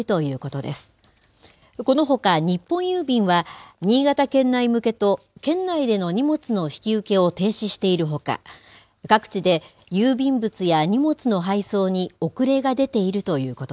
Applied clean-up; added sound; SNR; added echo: none; none; none; none.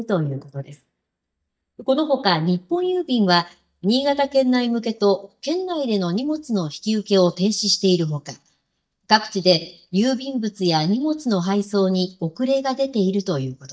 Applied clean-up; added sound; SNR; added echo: neural mask model DeepFilterNet 3.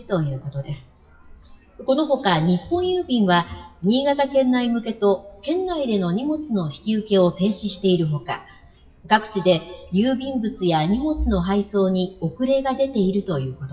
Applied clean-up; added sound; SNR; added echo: classical method WPE with log-MMSE.